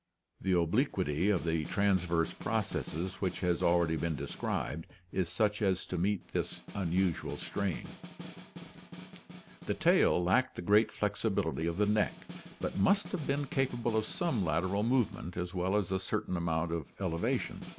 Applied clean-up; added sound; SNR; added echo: none; Snare drum; 17 dB; none.